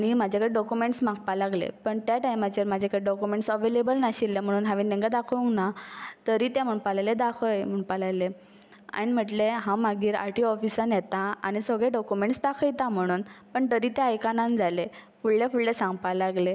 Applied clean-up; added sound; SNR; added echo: none; none; none; none.